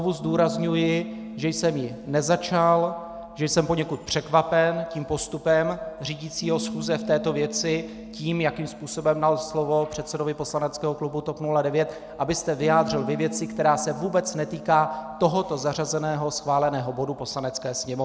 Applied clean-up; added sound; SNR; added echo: none; Bass guitar; 14 dB; none.